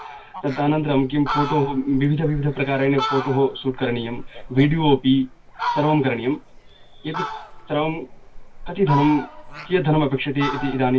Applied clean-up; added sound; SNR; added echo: none; Fowl; 10 dB; reverberation time 0.1 s.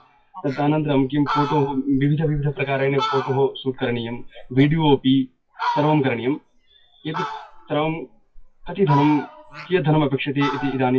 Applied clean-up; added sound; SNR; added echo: classical method WPE with log-MMSE.